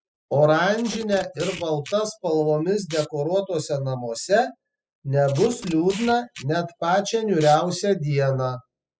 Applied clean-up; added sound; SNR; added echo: classical method spectral subtraction.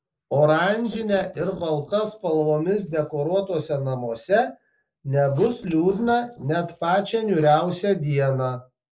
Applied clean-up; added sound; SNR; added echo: neural mask model Resemble Enhance denoiser.